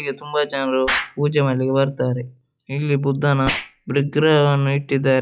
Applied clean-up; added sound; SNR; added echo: classical method log-MMSE.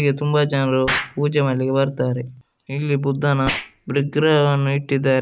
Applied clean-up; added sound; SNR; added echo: none; Explosion; 14 dB; none.